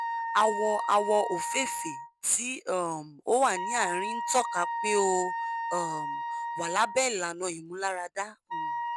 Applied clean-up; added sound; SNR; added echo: none; Wind instrument, woodwind instrument; 5 dB; none.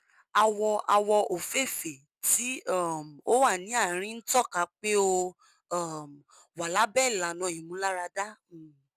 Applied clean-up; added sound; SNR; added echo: none; none; none; none.